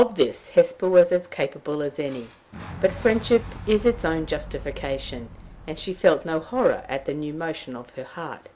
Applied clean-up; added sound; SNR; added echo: none; Boom; 17 dB; none.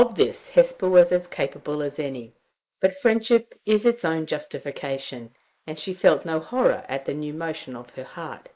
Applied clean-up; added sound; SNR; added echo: neural mask model Resemble Enhance denoiser.